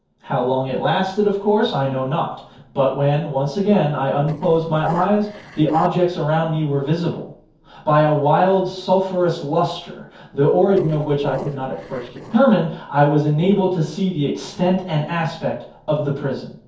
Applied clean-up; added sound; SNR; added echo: neural separator model SepFormer DNS4.